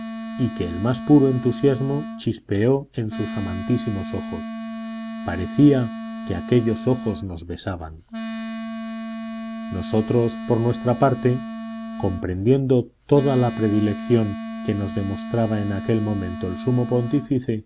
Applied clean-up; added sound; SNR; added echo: none; Wind instrument, woodwind instrument; 10 dB; none.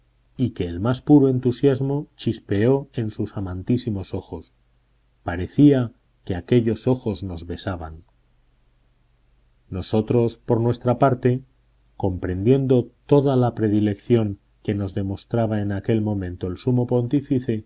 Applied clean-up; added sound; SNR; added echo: none; none; none; none.